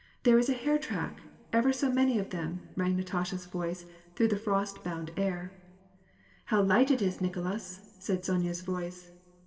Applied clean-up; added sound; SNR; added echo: none; none; none; reverberation time 1.6 s.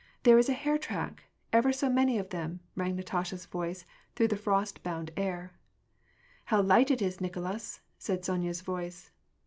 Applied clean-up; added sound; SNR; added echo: none; none; none; none.